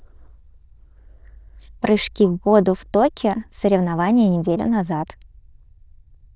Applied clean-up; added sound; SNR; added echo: neural diffusion model UNIVERSE++.